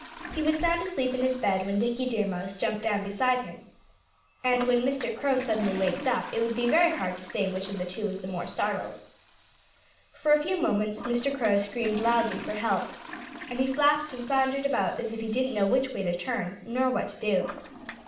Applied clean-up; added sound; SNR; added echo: none; Toilet flush; 15 dB; reverberation time 0.6 s.